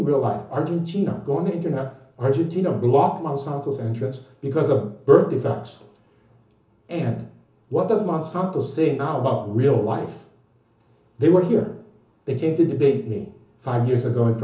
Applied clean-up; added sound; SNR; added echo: none; none; none; reverberation time 0.8 s.